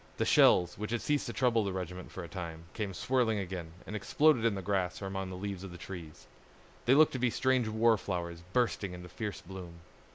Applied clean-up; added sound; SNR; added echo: none; none; none; none.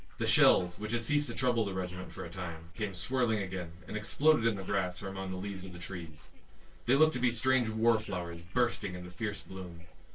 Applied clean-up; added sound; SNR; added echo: neural separator model SepFormer DNS4.